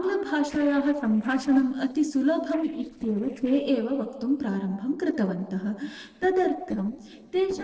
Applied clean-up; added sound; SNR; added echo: neural separator model SepFormer DNS4.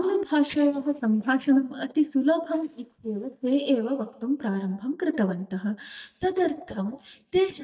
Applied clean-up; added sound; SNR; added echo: neural mask model DeepFilterNet 3.